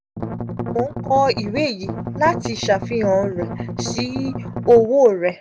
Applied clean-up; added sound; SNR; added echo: none; Strum; 7 dB; none.